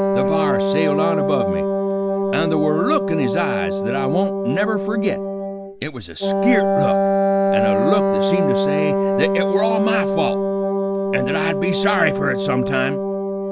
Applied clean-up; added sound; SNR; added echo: none; Wind instrument, woodwind instrument; -4 dB; none.